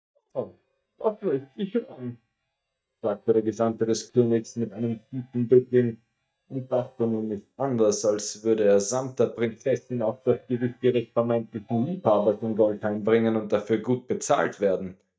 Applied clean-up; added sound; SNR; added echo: neural mask model DeepFilterNet 3.